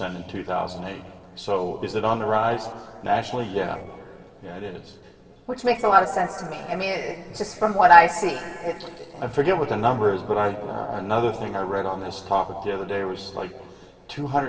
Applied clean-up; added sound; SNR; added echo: neural separator model SepFormer DNS4.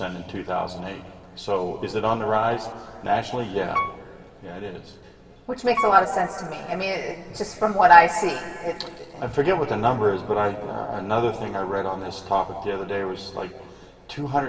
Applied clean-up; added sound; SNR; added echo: none; Piano; 10 dB; reverberation time 2.2 s.